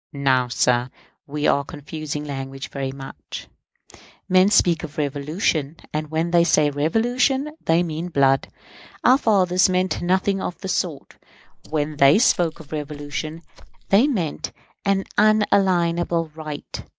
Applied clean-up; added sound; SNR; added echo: neural mask model Resemble Enhance denoiser.